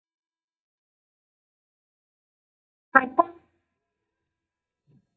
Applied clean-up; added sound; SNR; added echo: neural mask model DeepFilterNet 3.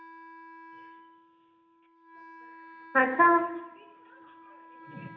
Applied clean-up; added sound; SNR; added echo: none; Wind instrument, woodwind instrument; 19 dB; reverberation time 0.8 s.